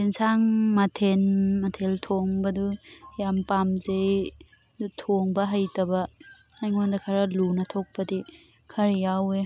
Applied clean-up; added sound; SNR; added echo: none; none; none; none.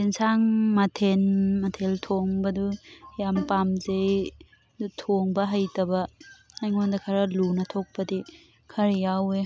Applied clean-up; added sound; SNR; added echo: none; Bowed string instrument; 13 dB; none.